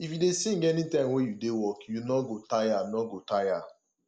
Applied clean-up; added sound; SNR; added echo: none; none; none; none.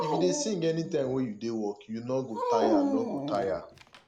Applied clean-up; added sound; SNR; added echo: none; Dog; 1 dB; none.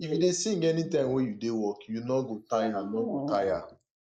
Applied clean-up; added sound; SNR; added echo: neural mask model Resemble Enhance denoiser.